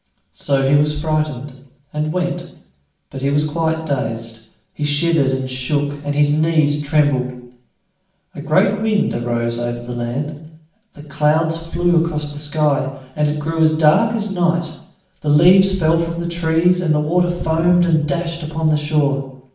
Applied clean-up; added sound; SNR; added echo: none; Explosion; 16 dB; reverberation time 0.6 s.